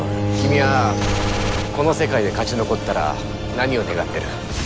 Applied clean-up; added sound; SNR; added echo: none; Tick-tock + Bowed string instrument; 3 dB; none.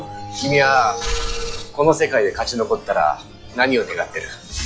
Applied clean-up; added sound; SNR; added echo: classical method log-MMSE.